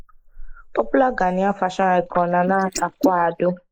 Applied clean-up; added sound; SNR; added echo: neural mask model Resemble Enhance denoiser.